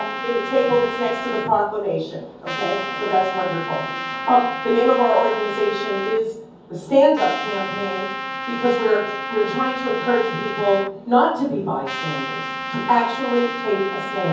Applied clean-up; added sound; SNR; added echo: none; Trumpet; 8 dB; reverberation time 0.6 s.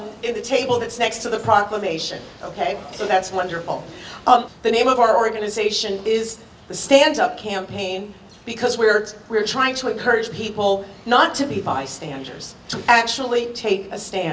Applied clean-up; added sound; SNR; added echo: none; none; none; none.